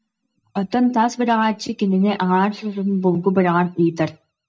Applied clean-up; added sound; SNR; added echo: neural mask model DeepFilterNet 3.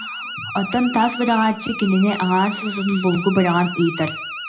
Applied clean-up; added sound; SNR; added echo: none; Alarm; 10 dB; reverberation time 0.3 s.